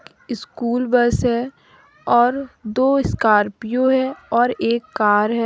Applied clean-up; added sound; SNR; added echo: none; none; none; none.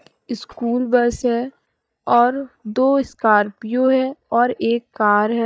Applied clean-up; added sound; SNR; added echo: neural mask model DeepFilterNet 3.